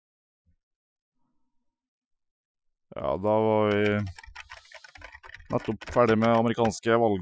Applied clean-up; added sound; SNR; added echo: classical method Wiener filter.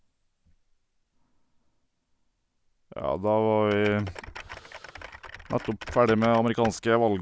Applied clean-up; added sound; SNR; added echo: none; Typing; 14 dB; none.